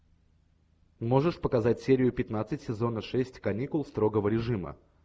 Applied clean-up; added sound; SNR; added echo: none; none; none; none.